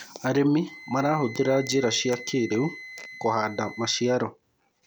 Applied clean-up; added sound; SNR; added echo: none; Wind instrument, woodwind instrument; 17 dB; none.